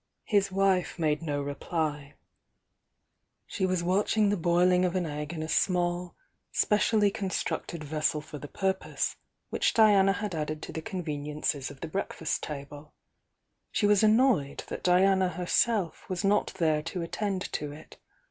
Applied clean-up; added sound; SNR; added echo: none; none; none; none.